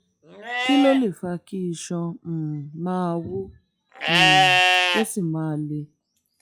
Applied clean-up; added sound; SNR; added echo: classical method log-MMSE.